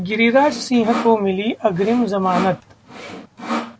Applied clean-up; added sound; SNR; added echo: none; Sawing; 10 dB; none.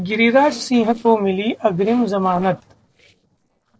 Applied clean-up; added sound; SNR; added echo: neural separator model SepFormer DNS4.